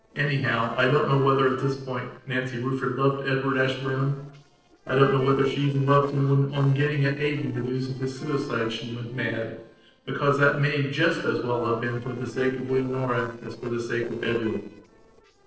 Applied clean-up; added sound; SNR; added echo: neural separator model SepFormer DNS4.